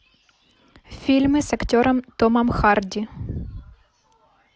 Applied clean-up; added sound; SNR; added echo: none; none; none; none.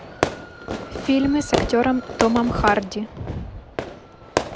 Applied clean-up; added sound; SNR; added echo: none; Fireworks; 5 dB; none.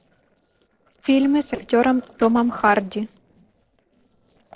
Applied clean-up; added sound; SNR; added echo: neural separator model SepFormer DNS4.